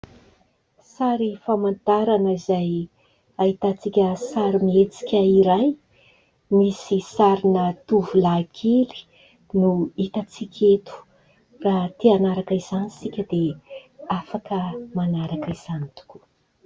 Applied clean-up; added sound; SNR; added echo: none; none; none; none.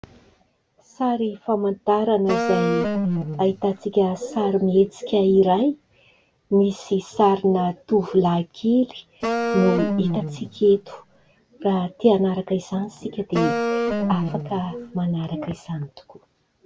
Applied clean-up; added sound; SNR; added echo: none; Wind instrument, woodwind instrument; 3 dB; none.